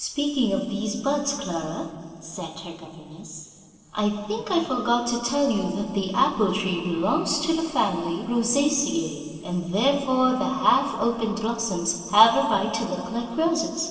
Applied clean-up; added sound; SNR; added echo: neural separator model SepFormer DNS4.